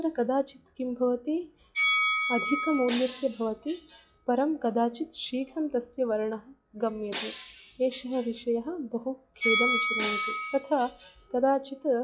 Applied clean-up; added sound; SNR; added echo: classical method log-MMSE.